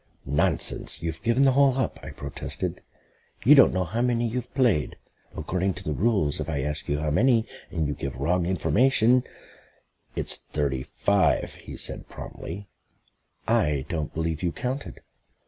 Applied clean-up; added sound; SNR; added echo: none; none; none; none.